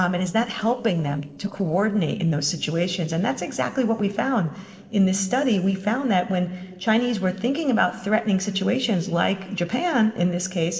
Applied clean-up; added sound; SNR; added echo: neural separator model SepFormer DNS4.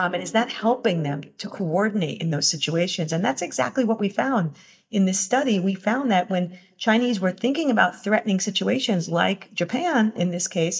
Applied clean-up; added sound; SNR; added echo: neural mask model DeepFilterNet 3.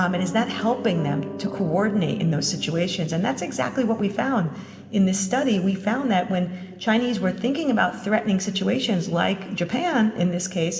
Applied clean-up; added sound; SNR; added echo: none; Piano; 15 dB; reverberation time 1.5 s.